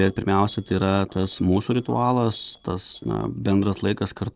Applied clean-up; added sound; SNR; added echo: neural separator model SepFormer DNS4.